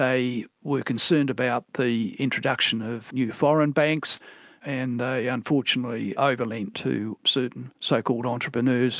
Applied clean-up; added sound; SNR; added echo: none; none; none; none.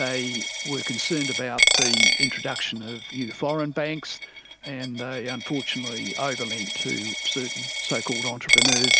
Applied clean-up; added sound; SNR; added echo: none; Coin (dropping); -4 dB; none.